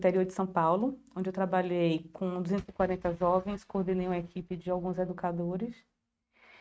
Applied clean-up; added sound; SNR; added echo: neural mask model RNNoise.